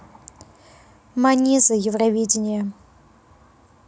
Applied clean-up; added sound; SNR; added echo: none; none; none; none.